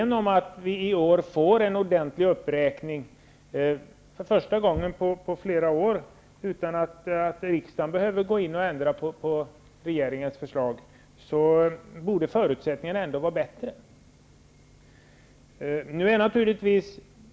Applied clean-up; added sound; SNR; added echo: none; none; none; none.